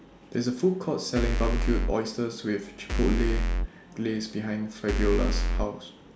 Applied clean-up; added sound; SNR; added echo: none; Bass drum / Keyboard (musical); -4 dB; none.